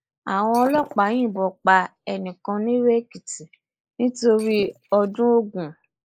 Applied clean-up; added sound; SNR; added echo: neural mask model Resemble Enhance denoiser.